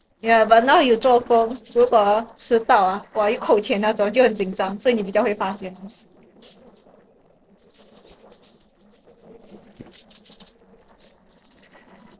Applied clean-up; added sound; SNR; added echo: neural separator model SepFormer DNS4.